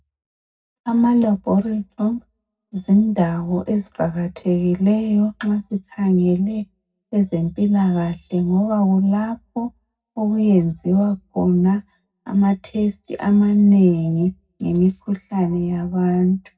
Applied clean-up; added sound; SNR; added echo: none; none; none; reverberation time 0.4 s.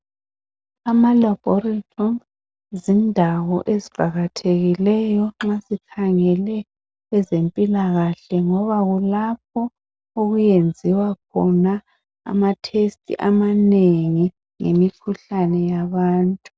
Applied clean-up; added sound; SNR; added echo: none; none; none; none.